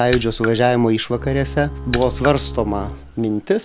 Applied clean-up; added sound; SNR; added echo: none; Bowed string instrument + Raindrop / Splash, splatter; 10 dB; none.